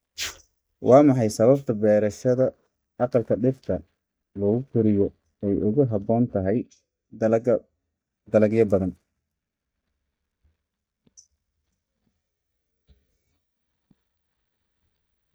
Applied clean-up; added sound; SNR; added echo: neural mask model DeepFilterNet 3.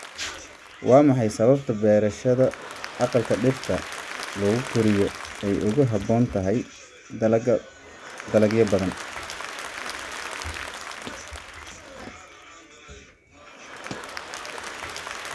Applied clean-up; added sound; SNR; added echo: none; Applause / Crowd; 13 dB; none.